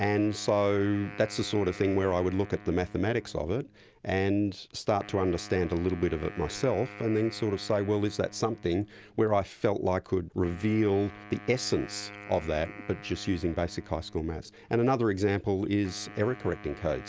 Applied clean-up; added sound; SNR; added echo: none; Wind instrument, woodwind instrument; 18 dB; none.